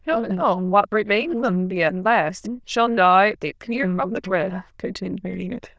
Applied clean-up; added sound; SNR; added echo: neural diffusion model UNIVERSE++.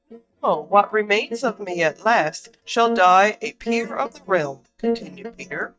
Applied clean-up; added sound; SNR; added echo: neural mask model DeepFilterNet 3.